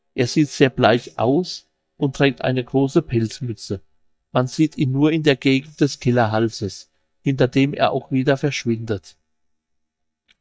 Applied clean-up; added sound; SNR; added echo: neural mask model DeepFilterNet 3.